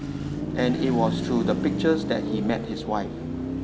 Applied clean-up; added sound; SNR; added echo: none; Car passing by / Traffic noise, roadway noise / Engine; 2 dB; none.